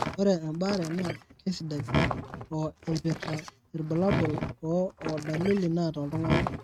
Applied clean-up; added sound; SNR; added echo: neural mask model RNNoise.